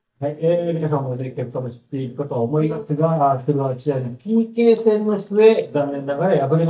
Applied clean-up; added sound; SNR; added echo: neural mask model DeepFilterNet 3.